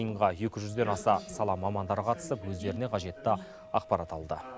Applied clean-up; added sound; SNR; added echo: none; Wind instrument, woodwind instrument; 19 dB; none.